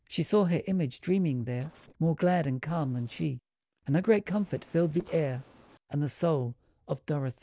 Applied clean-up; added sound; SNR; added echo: neural separator model SepFormer DNS4.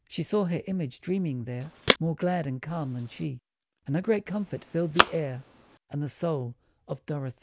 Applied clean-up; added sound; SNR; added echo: none; Telephone; 4 dB; none.